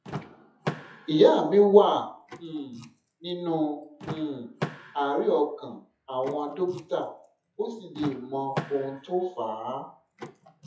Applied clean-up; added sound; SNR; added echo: classical method WPE with log-MMSE.